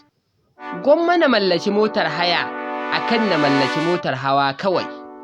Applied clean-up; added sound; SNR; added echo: none; Keyboard (musical) / Brass instrument; 8 dB; none.